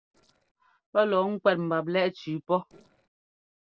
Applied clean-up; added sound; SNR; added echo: neural separator model SepFormer DNS4.